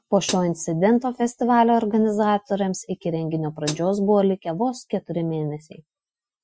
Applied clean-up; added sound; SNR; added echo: classical method Wiener filter.